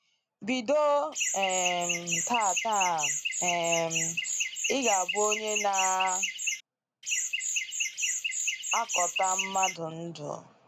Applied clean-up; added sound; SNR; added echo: none; Chirp, tweet; 0 dB; none.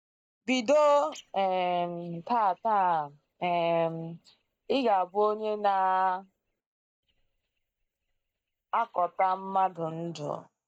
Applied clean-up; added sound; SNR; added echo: neural mask model DeepFilterNet 3.